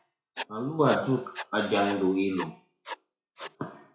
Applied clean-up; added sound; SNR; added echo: classical method WPE with log-MMSE.